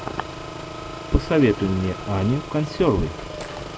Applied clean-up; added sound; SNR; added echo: none; Engine; 11 dB; none.